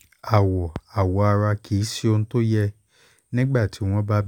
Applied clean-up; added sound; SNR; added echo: none; none; none; none.